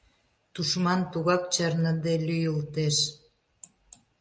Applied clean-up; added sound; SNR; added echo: none; none; none; none.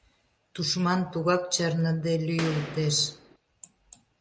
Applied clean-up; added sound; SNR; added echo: none; Boom; 10 dB; none.